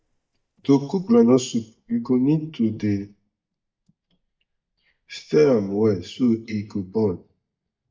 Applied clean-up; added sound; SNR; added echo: neural mask model DeepFilterNet 3.